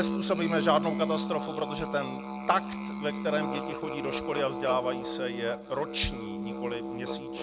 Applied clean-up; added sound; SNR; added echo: none; Musical instrument; 3 dB; none.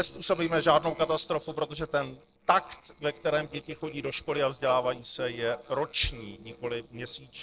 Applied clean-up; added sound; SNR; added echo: neural separator model SepFormer DNS4.